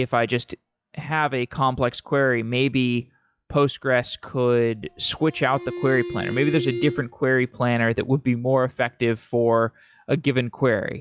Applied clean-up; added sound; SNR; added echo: classical method log-MMSE.